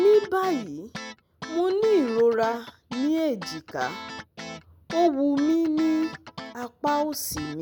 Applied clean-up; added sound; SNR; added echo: none; Guitar; 15 dB; none.